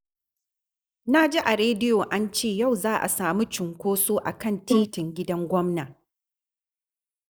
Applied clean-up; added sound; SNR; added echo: neural mask model Resemble Enhance denoiser.